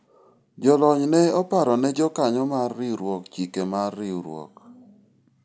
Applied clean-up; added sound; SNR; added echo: none; none; none; none.